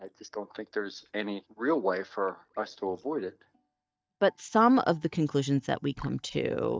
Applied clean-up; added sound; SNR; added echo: neural mask model DeepFilterNet 3.